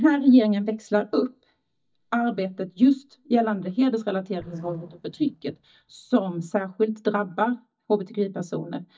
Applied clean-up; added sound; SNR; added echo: neural mask model DeepFilterNet 3.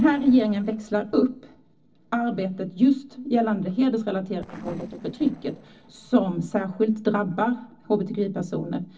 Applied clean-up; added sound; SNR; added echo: neural separator model SepFormer DNS4.